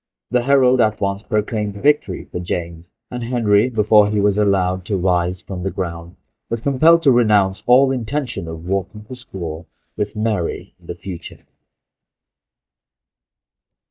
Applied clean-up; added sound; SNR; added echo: neural mask model DeepFilterNet 3.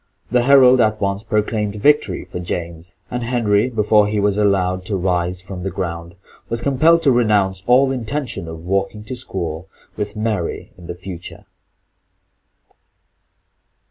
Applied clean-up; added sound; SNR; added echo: none; none; none; none.